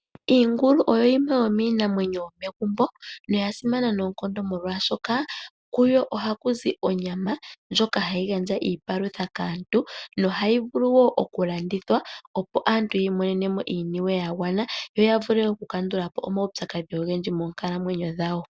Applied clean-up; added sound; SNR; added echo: none; none; none; none.